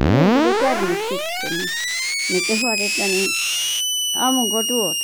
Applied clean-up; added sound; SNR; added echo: none; Screech; -4 dB; none.